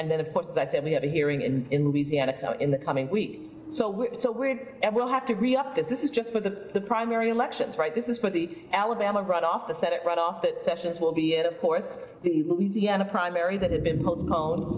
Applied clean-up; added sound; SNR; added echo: none; none; none; none.